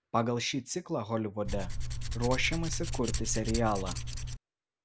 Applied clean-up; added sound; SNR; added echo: none; Tools; 0 dB; none.